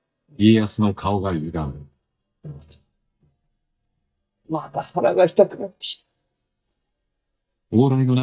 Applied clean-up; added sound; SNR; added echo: neural mask model DeepFilterNet 3.